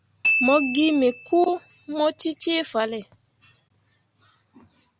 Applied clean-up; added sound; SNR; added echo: none; Glockenspiel; 6 dB; none.